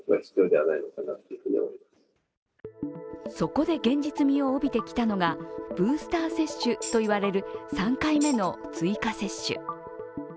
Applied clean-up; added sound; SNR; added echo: none; Tambourine; 14 dB; none.